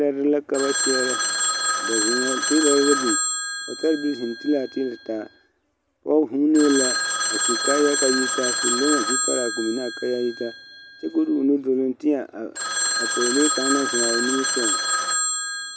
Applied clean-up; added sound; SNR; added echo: none; Telephone; 1 dB; none.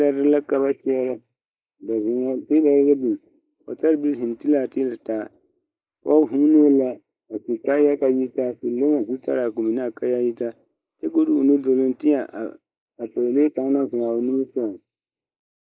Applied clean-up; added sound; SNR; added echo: neural mask model Resemble Enhance denoiser.